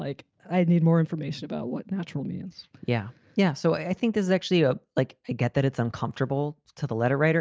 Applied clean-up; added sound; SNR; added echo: none; none; none; none.